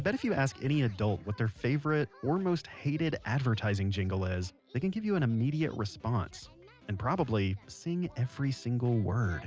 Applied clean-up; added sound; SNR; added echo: none; none; none; none.